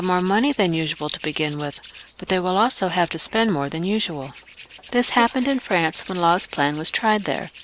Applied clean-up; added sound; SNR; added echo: none; Hands; 19 dB; none.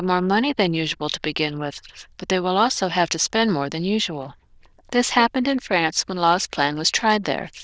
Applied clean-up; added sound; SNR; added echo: neural diffusion model UNIVERSE++.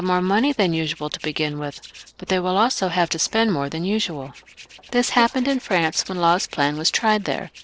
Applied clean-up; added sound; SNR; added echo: neural separator model SepFormer DNS4.